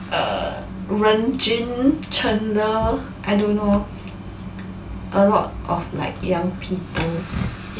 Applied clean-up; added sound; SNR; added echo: none; Cricket; 16 dB; reverberation time 0.3 s.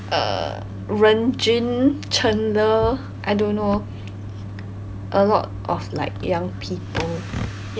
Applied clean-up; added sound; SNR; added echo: none; none; none; none.